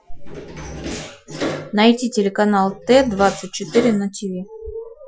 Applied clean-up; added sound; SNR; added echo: classical method Wiener filter.